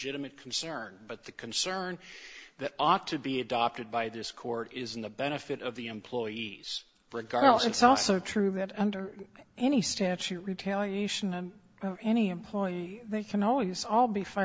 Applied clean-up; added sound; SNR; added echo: none; none; none; none.